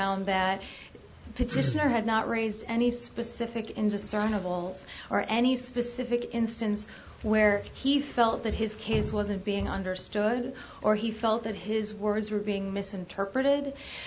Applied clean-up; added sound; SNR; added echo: none; Drip; 20 dB; none.